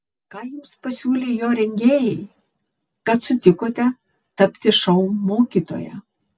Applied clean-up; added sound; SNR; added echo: none; none; none; none.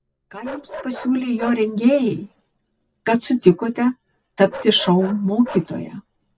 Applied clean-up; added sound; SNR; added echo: none; Bark; 18 dB; none.